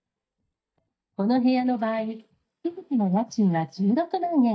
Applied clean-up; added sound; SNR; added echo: neural mask model DeepFilterNet 3.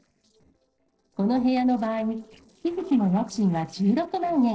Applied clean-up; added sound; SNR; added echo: neural separator model SepFormer DNS4.